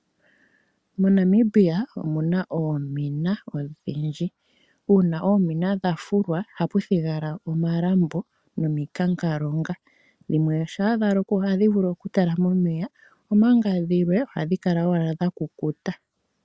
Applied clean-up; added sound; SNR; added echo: none; none; none; none.